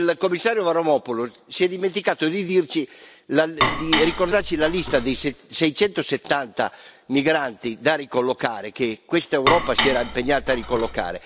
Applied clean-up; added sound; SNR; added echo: none; Dishes, pots, and pans; 3 dB; none.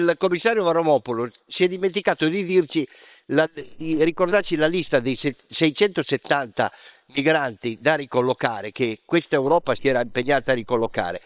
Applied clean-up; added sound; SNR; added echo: neural separator model SepFormer WHAM!.